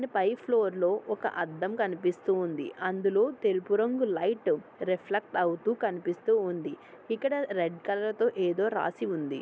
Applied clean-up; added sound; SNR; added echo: none; none; none; none.